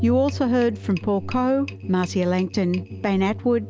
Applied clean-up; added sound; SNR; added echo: none; Organ; 15 dB; none.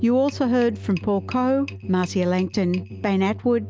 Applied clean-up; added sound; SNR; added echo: none; none; none; none.